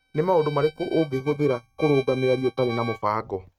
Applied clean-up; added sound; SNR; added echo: neural mask model RNNoise.